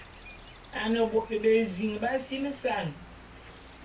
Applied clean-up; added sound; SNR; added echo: none; Cricket; 17 dB; reverberation time 0.2 s.